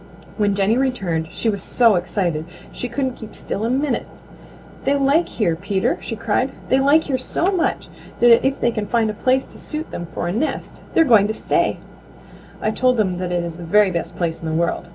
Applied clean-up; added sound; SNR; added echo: none; none; none; none.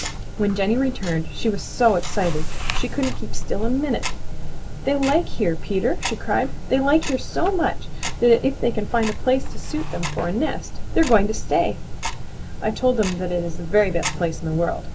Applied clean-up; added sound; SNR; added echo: none; Tick-tock; 2 dB; none.